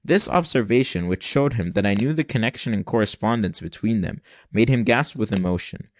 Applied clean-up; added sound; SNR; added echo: neural mask model RNNoise.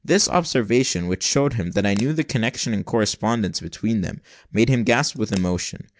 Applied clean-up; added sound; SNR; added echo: none; Crack / Crackle; 18 dB; none.